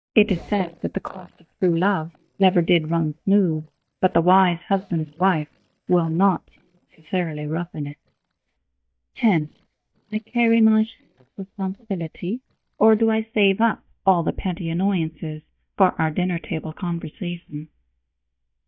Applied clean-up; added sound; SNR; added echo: neural mask model DeepFilterNet 3.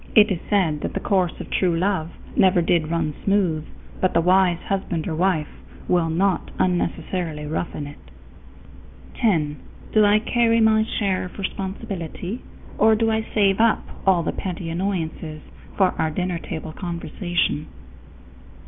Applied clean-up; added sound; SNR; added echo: none; none; none; none.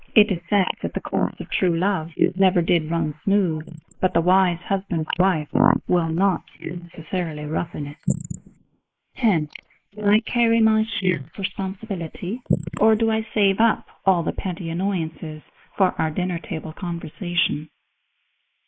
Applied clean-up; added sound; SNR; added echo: neural mask model Resemble Enhance denoiser.